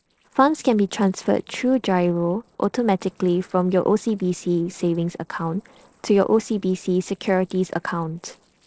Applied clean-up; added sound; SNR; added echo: neural separator model SepFormer DNS4.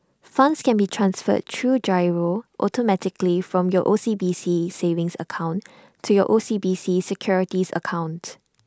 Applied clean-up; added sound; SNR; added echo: none; none; none; none.